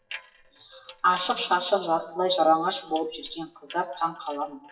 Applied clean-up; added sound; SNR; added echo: classical method WPE with log-MMSE.